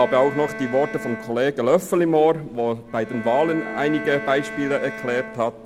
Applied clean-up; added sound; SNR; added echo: none; Bowed string instrument; 13 dB; none.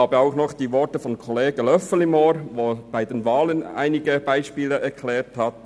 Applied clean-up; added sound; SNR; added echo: none; none; none; none.